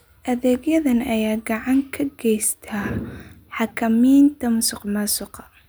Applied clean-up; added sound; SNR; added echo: none; none; none; none.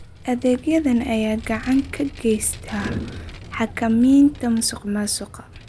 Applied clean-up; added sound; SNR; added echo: none; Vehicle; 17 dB; none.